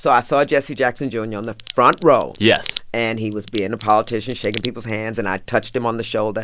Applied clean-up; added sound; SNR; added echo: none; Crack; 17 dB; none.